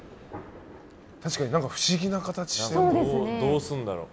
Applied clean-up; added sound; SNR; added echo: none; Thunder; 17 dB; none.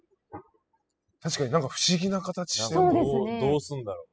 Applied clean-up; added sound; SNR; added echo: classical method spectral subtraction.